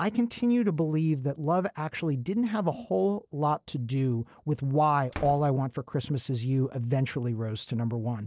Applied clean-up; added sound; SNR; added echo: neural separator model SepFormer DNS4.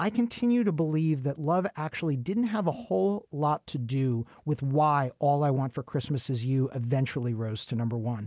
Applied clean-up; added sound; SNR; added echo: none; none; none; none.